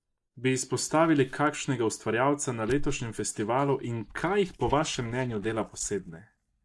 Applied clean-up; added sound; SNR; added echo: neural mask model DeepFilterNet 3.